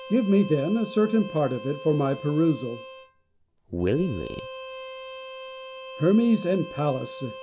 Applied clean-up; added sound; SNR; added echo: none; Bowed string instrument; 14 dB; none.